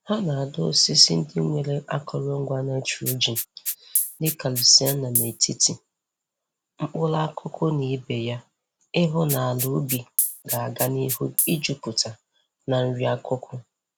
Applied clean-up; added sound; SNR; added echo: none; Rattle (instrument); 5 dB; none.